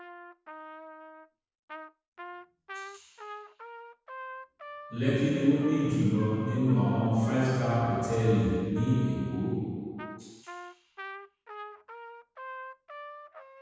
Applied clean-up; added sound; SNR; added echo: none; Trumpet; 15 dB; reverberation time 2.1 s.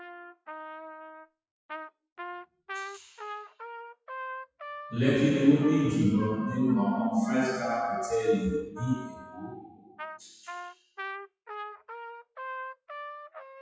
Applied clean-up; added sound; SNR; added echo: classical method WPE with log-MMSE.